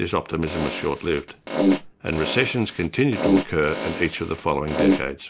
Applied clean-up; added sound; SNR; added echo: none; Fart; 0 dB; none.